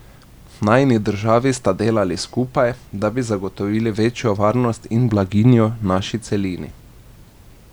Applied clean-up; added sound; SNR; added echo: none; none; none; none.